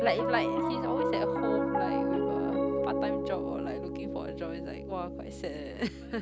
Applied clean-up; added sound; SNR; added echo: none; Piano; -5 dB; none.